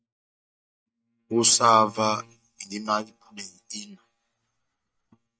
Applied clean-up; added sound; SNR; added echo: neural mask model DeepFilterNet 3.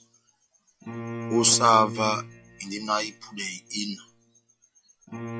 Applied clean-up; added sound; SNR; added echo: classical method log-MMSE.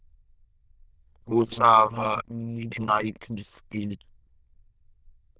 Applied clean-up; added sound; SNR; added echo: neural diffusion model UNIVERSE++.